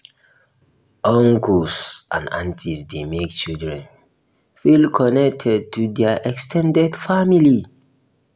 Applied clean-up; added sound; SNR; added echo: none; none; none; none.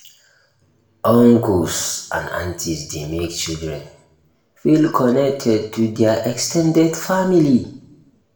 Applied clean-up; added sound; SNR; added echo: none; none; none; reverberation time 0.6 s.